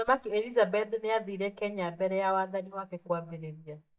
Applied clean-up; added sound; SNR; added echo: neural mask model DeepFilterNet 3.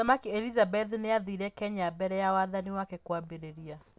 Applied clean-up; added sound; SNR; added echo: none; none; none; none.